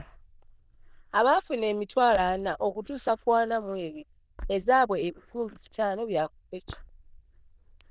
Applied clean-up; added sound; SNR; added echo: neural diffusion model UNIVERSE++.